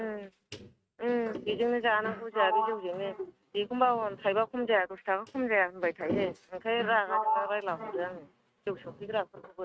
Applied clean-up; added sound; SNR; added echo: neural mask model RNNoise.